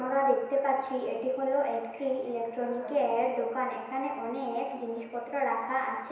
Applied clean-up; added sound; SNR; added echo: none; none; none; reverberation time 1.0 s.